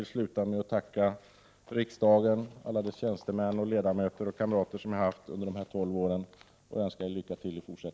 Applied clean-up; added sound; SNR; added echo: none; none; none; none.